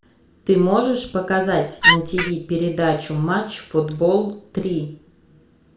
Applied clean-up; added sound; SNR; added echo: none; Wood; -4 dB; reverberation time 0.5 s.